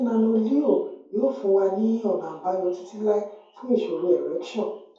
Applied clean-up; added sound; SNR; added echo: none; none; none; reverberation time 0.6 s.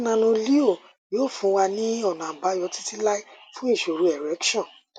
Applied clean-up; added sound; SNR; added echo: none; none; none; none.